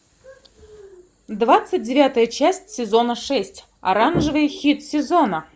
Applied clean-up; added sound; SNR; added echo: none; none; none; none.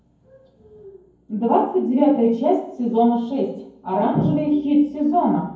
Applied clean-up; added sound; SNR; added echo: none; none; none; reverberation time 0.9 s.